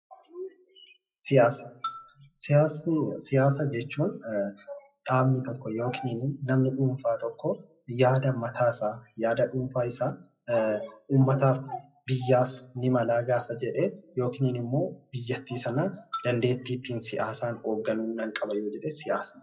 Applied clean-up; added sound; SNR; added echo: classical method WPE with log-MMSE.